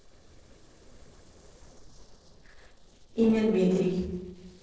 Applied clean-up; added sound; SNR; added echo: neural separator model SepFormer DNS4.